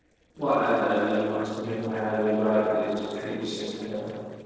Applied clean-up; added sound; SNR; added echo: neural separator model SepFormer DNS4.